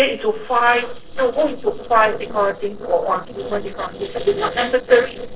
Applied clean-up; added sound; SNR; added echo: neural separator model SepFormer DNS4.